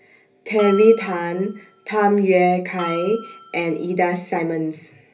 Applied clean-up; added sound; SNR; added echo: none; Bell; 16 dB; reverberation time 0.3 s.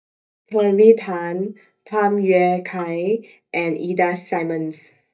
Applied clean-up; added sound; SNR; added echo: neural mask model DeepFilterNet 3.